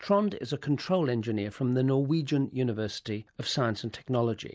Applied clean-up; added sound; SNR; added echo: none; none; none; none.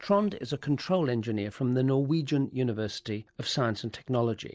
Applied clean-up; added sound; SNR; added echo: neural separator model SepFormer DNS4.